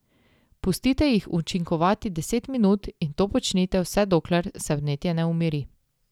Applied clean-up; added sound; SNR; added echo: none; none; none; none.